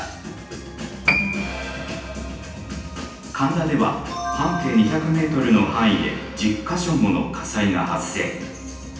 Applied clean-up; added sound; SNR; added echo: none; Piano; 12 dB; reverberation time 0.9 s.